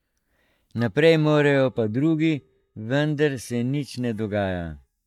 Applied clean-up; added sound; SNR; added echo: neural mask model DeepFilterNet 3.